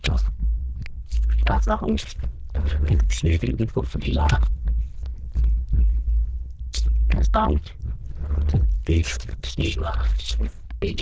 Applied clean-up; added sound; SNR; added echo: neural diffusion model UNIVERSE++.